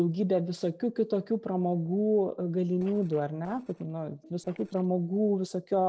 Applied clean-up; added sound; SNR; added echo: neural separator model SepFormer DNS4.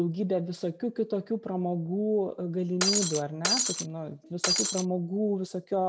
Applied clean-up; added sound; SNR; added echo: none; Shatter; -2 dB; none.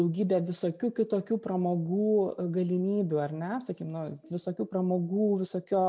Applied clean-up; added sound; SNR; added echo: none; none; none; none.